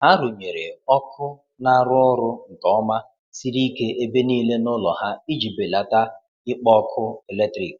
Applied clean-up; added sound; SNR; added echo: none; none; none; none.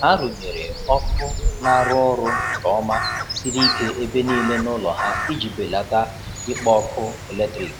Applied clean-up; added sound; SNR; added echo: none; Crow; 4 dB; none.